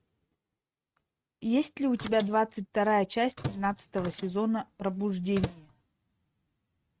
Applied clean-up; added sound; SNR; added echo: neural mask model RNNoise.